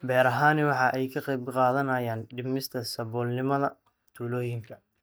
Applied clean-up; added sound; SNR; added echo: neural mask model DeepFilterNet 3.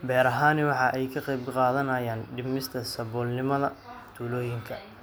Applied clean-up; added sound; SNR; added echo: none; none; none; none.